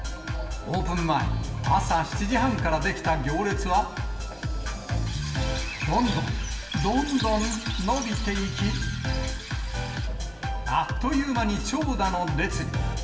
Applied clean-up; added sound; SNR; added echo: none; none; none; reverberation time 1.1 s.